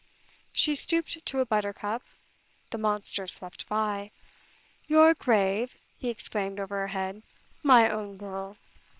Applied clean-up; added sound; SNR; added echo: neural separator model SepFormer WHAM!.